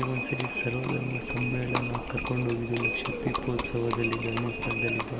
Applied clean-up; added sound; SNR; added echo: none; Livestock, farm animals, working animals; 1 dB; none.